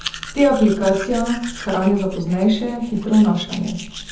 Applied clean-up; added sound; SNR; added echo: none; Domestic sounds, home sounds; 14 dB; reverberation time 0.7 s.